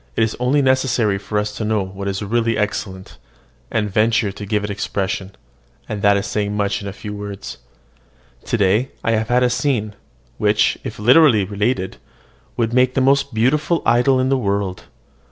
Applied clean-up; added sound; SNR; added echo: none; none; none; none.